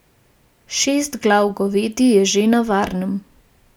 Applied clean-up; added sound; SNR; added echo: none; none; none; none.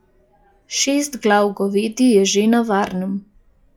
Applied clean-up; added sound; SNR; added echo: classical method log-MMSE.